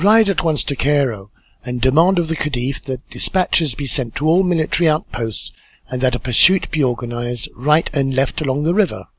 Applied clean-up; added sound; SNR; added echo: none; none; none; none.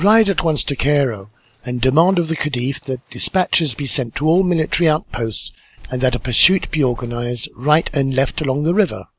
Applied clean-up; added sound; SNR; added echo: neural mask model Resemble Enhance denoiser.